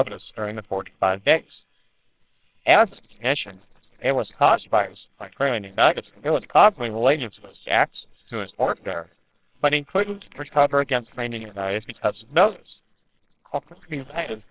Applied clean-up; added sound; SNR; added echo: neural separator model SepFormer WHAMR!.